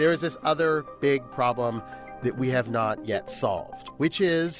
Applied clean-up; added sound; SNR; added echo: none; none; none; none.